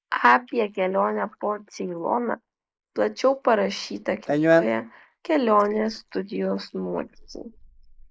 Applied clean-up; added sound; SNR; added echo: neural mask model Resemble Enhance denoiser.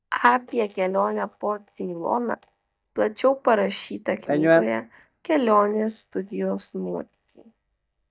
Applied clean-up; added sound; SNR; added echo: neural mask model DeepFilterNet 3.